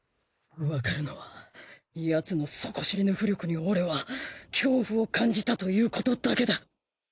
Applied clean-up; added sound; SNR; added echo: neural mask model Resemble Enhance denoiser.